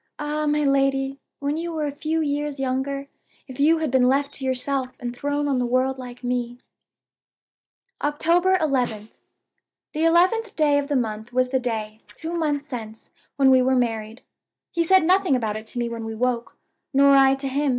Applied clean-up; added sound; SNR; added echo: neural mask model DeepFilterNet 3.